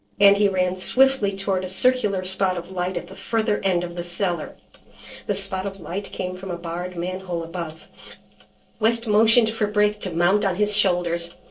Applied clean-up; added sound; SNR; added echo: neural separator model SepFormer DNS4.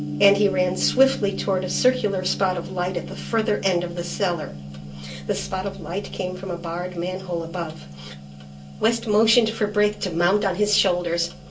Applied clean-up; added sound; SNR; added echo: none; Gong; 11 dB; reverberation time 0.2 s.